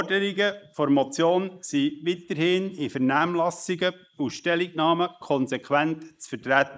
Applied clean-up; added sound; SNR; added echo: neural mask model Resemble Enhance denoiser.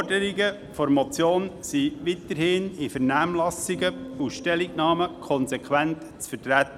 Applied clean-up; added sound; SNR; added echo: none; Livestock, farm animals, working animals + Bass guitar; 18 dB; none.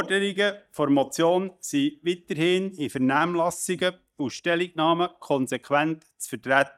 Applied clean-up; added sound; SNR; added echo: neural mask model DeepFilterNet 3.